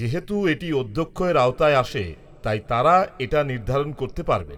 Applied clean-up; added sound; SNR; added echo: none; none; none; reverberation time 1.0 s.